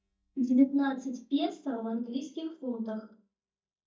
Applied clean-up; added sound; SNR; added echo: neural mask model DeepFilterNet 3.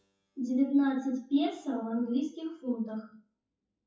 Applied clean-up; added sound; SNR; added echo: classical method WPE with log-MMSE.